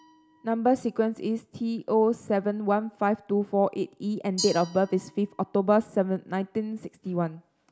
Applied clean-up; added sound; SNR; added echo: none; Glass; 19 dB; none.